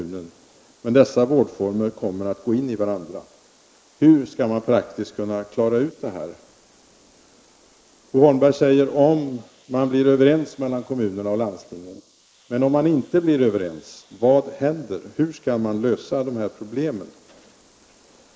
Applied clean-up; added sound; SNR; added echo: neural mask model Resemble Enhance denoiser.